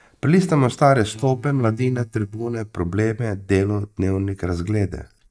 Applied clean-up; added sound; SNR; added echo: neural mask model DeepFilterNet 3.